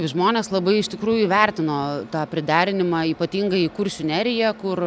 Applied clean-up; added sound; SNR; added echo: none; none; none; none.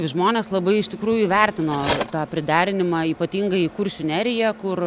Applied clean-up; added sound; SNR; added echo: none; Cutlery, silverware; 8 dB; none.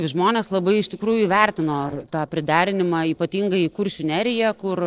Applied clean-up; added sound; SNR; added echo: neural separator model SepFormer DNS4.